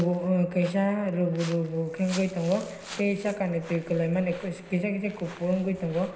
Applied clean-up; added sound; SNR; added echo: none; Walk, footsteps; 19 dB; reverberation time 0.9 s.